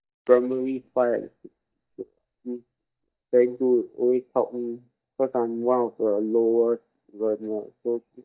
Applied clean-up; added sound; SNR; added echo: neural mask model DeepFilterNet 3.